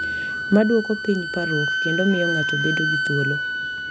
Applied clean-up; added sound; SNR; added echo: none; Wind instrument, woodwind instrument; 1 dB; none.